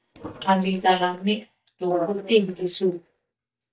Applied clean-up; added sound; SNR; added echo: neural mask model DeepFilterNet 3.